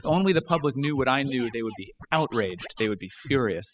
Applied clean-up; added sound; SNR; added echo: classical method spectral subtraction.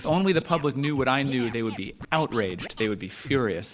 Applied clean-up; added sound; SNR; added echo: none; Scratching (performance technique); 15 dB; none.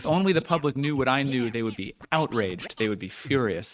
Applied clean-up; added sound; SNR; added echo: neural mask model RNNoise.